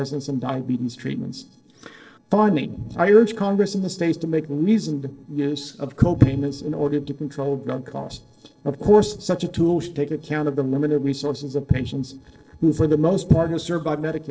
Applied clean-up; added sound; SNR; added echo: neural separator model SepFormer DNS4.